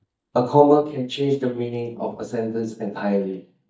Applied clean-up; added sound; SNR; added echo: neural mask model DeepFilterNet 3.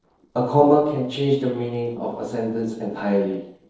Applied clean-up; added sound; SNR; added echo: neural separator model SepFormer DNS4.